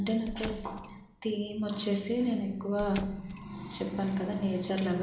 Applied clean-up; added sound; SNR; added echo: none; Squeak / Slam / Wood; 12 dB; reverberation time 0.9 s.